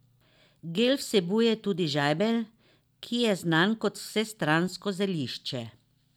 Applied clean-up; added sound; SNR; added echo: none; none; none; none.